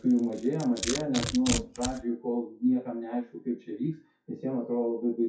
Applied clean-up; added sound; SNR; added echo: classical method WPE with log-MMSE.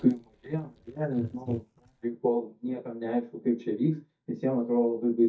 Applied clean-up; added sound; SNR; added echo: neural mask model DeepFilterNet 3.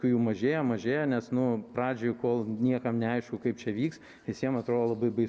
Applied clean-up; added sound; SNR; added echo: none; none; none; none.